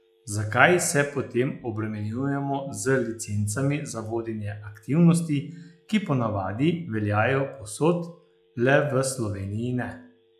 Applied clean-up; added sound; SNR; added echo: classical method log-MMSE.